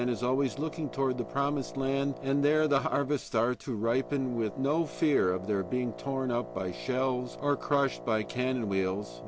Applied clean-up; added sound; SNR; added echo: none; Wind instrument, woodwind instrument; 14 dB; none.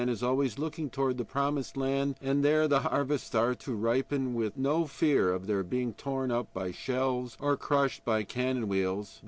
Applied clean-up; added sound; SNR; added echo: none; none; none; none.